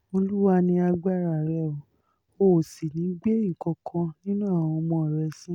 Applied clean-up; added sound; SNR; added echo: none; none; none; none.